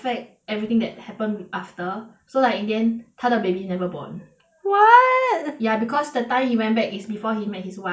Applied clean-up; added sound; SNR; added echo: none; none; none; none.